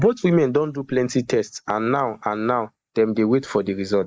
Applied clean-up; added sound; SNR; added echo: neural mask model Resemble Enhance denoiser.